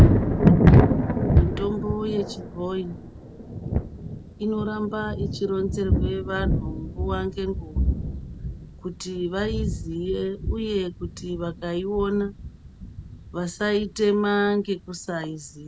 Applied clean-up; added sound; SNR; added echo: none; Thunder; -4 dB; none.